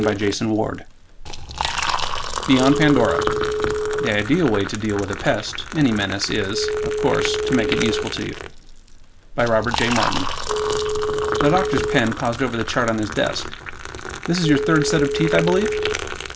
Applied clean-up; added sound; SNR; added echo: none; Telephone + Liquid; 2 dB; none.